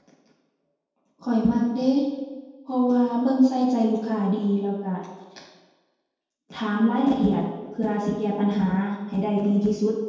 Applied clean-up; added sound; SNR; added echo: none; none; none; reverberation time 1.1 s.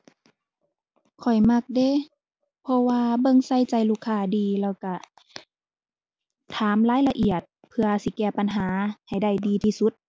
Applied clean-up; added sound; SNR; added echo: none; none; none; none.